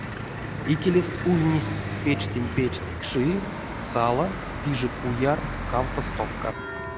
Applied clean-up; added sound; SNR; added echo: none; Church bell / Traffic noise, roadway noise; 5 dB; none.